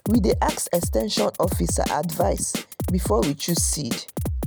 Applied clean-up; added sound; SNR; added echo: none; Drum kit; 4 dB; none.